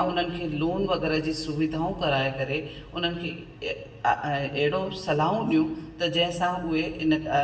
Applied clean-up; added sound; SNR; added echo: none; none; none; reverberation time 1.0 s.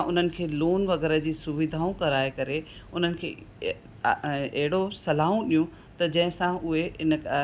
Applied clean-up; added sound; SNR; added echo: none; none; none; none.